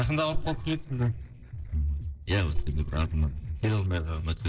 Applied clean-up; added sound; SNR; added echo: neural separator model SepFormer DNS4.